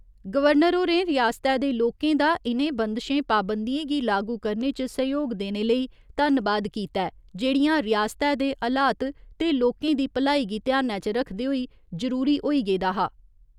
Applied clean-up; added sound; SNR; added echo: none; none; none; none.